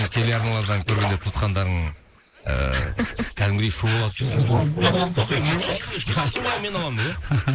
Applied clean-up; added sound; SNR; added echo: neural mask model Resemble Enhance denoiser.